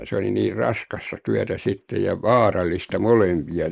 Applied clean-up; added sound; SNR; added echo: neural mask model Resemble Enhance denoiser.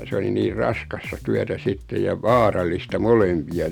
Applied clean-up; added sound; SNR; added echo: none; Bass guitar; 17 dB; none.